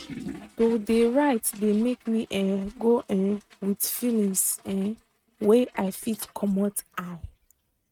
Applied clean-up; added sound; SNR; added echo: neural mask model RNNoise.